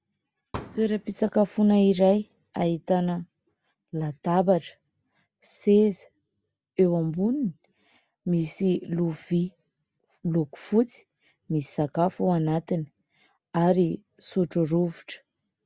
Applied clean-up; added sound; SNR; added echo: none; Fireworks; 15 dB; none.